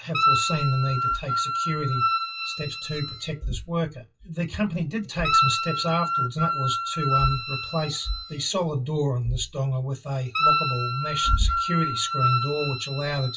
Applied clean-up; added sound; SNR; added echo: classical method WPE with log-MMSE.